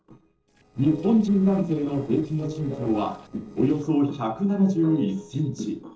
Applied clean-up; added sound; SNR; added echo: neural separator model SepFormer DNS4.